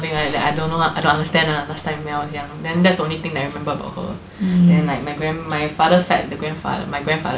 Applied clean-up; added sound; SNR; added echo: none; Gunshot, gunfire; 15 dB; none.